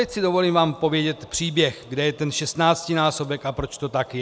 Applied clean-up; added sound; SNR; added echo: none; none; none; none.